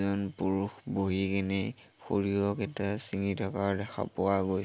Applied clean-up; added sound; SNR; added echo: none; none; none; none.